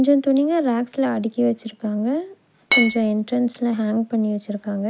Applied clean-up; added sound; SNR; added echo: none; Glass; -1 dB; none.